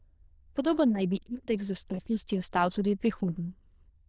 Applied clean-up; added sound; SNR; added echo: neural diffusion model UNIVERSE++.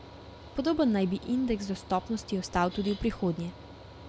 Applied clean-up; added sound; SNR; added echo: none; Mechanical fan; 17 dB; none.